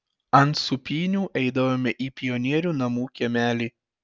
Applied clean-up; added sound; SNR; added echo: none; none; none; none.